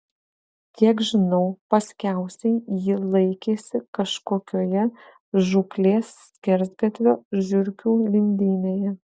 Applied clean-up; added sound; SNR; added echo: none; none; none; none.